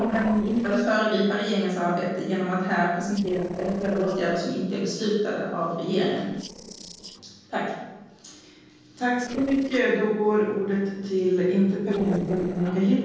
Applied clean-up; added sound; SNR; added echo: neural separator model SepFormer DNS4.